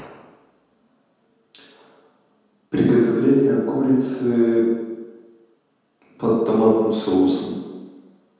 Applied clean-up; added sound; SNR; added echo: none; none; none; reverberation time 1.2 s.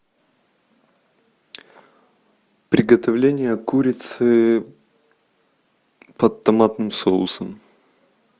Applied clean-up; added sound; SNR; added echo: none; none; none; none.